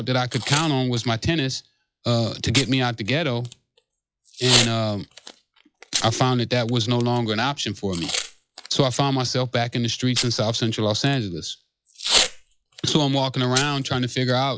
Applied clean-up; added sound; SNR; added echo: classical method log-MMSE.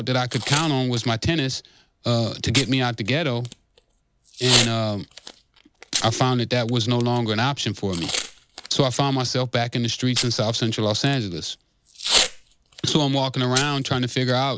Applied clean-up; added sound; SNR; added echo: none; Packing tape, duct tape / Tearing; 8 dB; none.